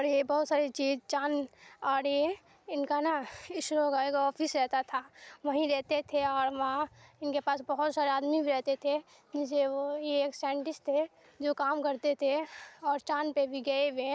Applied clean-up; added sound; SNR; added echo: none; none; none; none.